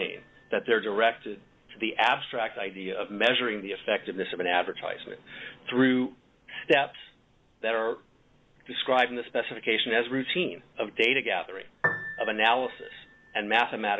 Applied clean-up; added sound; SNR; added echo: none; Piano; 16 dB; none.